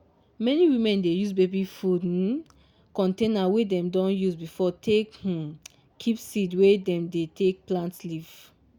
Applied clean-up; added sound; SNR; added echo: none; none; none; none.